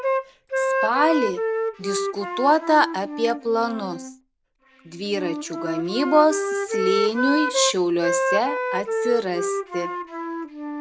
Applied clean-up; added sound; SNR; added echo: none; Wind instrument, woodwind instrument; 3 dB; none.